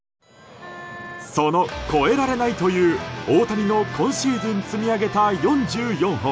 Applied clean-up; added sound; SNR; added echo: none; Wind instrument, woodwind instrument; 19 dB; none.